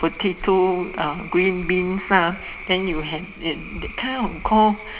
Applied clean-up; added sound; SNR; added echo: none; Cricket / Frog; 13 dB; reverberation time 0.8 s.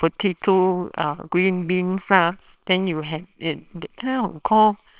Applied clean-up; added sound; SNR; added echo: neural separator model SepFormer WHAMR!.